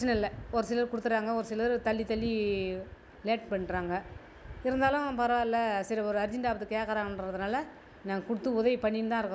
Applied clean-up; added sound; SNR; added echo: none; none; none; none.